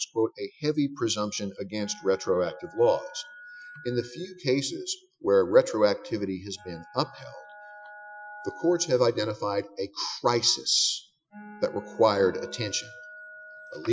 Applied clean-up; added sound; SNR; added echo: classical method Wiener filter.